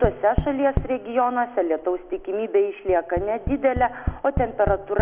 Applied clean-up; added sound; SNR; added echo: none; Tap; 8 dB; none.